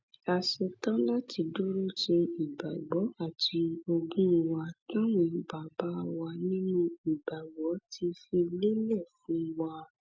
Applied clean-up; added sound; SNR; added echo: none; none; none; none.